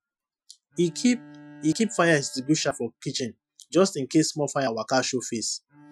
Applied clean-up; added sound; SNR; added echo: classical method Wiener filter.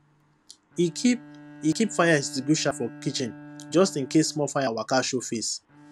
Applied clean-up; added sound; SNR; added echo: none; Bowed string instrument; 19 dB; none.